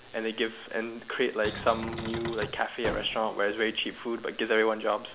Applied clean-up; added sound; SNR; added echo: none; Cupboard open or close + Gunshot, gunfire; 9 dB; none.